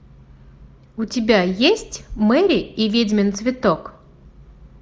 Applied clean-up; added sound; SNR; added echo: none; none; none; none.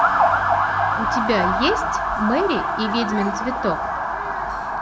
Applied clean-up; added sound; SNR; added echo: none; Motor vehicle (road) / Siren; -4 dB; none.